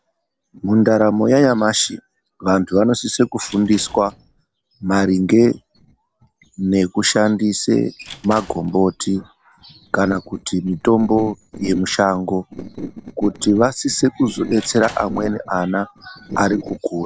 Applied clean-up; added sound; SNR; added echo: neural separator model SepFormer DNS4.